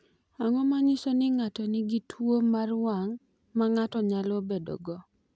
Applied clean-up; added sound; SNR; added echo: none; none; none; none.